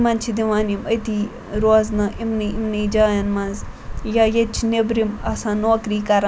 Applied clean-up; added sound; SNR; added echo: none; none; none; none.